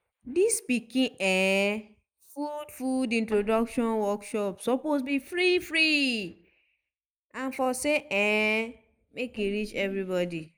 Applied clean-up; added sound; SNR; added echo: neural mask model Resemble Enhance denoiser.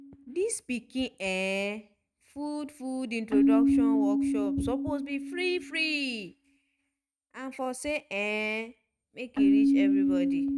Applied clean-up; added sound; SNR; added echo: neural mask model RNNoise.